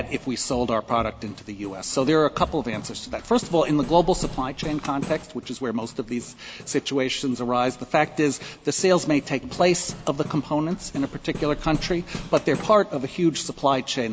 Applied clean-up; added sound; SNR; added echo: none; Hammer; 15 dB; none.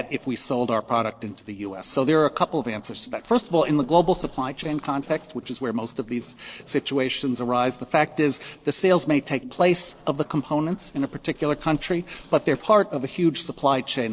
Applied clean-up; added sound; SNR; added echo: neural separator model SepFormer DNS4.